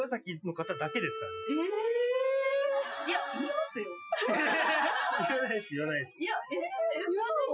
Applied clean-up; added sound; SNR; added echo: classical method Wiener filter.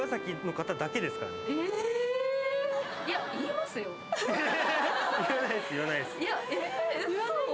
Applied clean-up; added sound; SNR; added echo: none; Bowed string instrument; 11 dB; none.